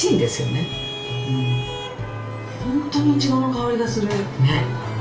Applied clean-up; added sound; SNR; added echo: none; Traffic noise, roadway noise / Vehicle horn, car horn, honking; 12 dB; reverberation time 0.3 s.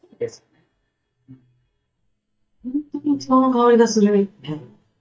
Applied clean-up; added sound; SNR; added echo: neural mask model DeepFilterNet 3.